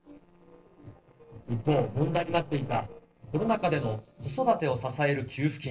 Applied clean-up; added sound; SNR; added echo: neural separator model SepFormer DNS4.